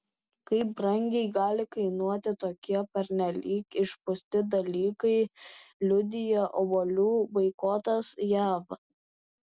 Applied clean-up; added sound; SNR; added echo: none; none; none; none.